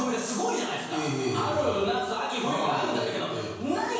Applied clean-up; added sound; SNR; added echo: none; none; none; reverberation time 1.0 s.